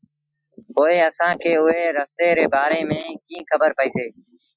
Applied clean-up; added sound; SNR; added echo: classical method Wiener filter.